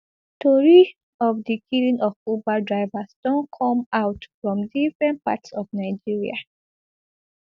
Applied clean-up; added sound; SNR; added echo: none; none; none; none.